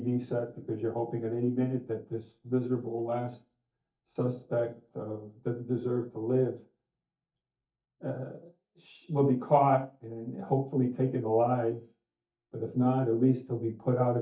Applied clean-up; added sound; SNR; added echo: neural mask model DeepFilterNet 3.